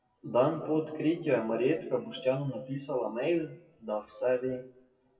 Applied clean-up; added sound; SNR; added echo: classical method WPE with log-MMSE.